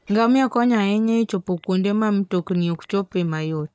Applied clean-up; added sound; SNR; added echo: neural mask model DeepFilterNet 3.